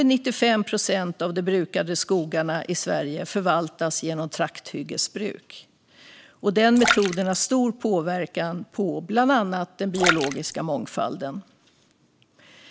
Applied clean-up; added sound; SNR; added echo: none; Splash, splatter; 6 dB; none.